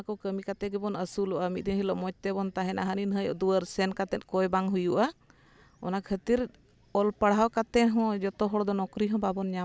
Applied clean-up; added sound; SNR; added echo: none; none; none; none.